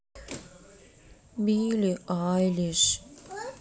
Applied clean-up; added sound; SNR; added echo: none; none; none; none.